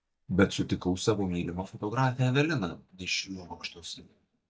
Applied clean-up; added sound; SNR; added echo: neural mask model DeepFilterNet 3.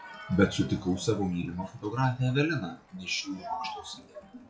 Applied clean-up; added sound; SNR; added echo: classical method WPE with log-MMSE.